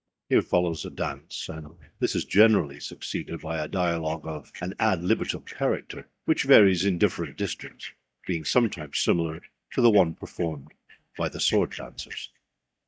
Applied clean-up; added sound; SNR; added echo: neural mask model DeepFilterNet 3.